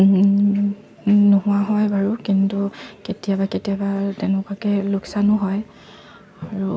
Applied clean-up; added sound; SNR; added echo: none; none; none; none.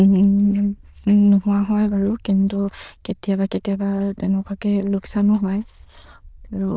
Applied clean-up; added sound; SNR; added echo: neural diffusion model UNIVERSE++.